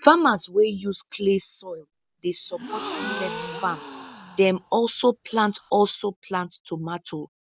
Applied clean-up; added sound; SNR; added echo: none; Gasp; 12 dB; none.